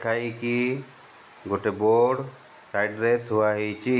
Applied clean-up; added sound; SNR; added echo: none; none; none; none.